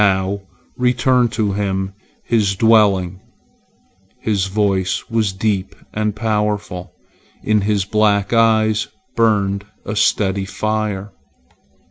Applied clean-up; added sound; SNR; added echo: none; none; none; none.